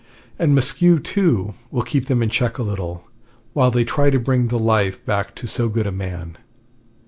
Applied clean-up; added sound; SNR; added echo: none; none; none; none.